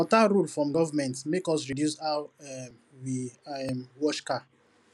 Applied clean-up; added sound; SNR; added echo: none; none; none; none.